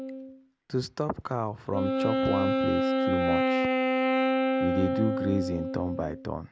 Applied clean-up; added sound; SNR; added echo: none; Wind instrument, woodwind instrument; -4 dB; none.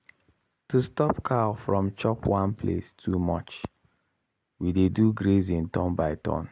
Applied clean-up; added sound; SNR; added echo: none; none; none; none.